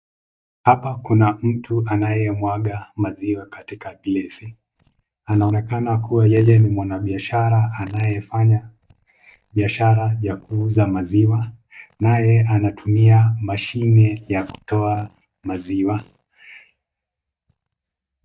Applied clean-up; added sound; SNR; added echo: neural mask model DeepFilterNet 3.